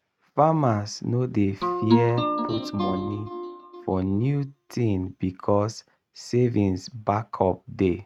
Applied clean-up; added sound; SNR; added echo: neural mask model RNNoise.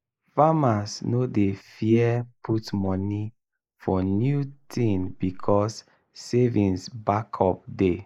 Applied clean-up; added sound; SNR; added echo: neural mask model Resemble Enhance denoiser.